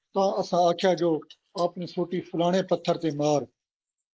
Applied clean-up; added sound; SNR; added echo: neural mask model Resemble Enhance denoiser.